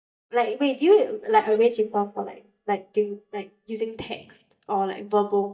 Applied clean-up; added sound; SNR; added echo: neural mask model DeepFilterNet 3.